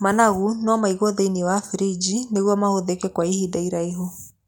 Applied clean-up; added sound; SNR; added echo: none; none; none; none.